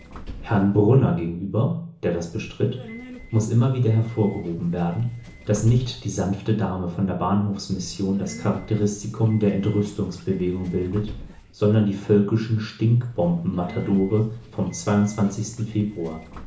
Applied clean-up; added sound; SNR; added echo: none; Subway, metro, underground; 20 dB; reverberation time 0.8 s.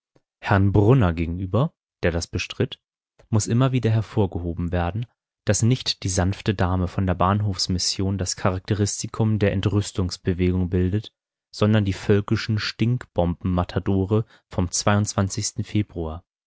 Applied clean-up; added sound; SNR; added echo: none; none; none; none.